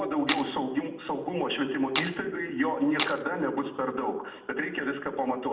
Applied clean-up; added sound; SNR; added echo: none; Tools; 4 dB; reverberation time 0.7 s.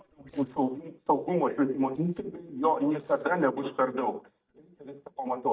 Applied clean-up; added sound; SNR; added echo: neural mask model DeepFilterNet 3.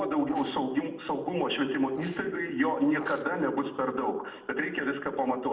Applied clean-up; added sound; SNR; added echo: neural separator model SepFormer DNS4.